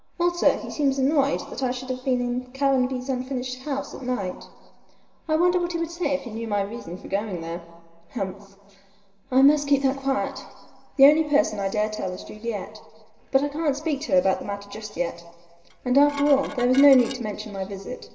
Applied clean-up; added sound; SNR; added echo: none; Dishes, pots, and pans; 16 dB; reverberation time 1.8 s.